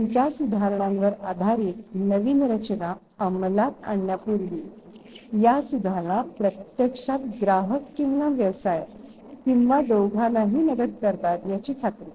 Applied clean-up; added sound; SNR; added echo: neural separator model SepFormer DNS4.